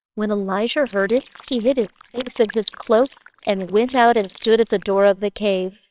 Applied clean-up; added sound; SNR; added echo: neural separator model SepFormer WHAMR!.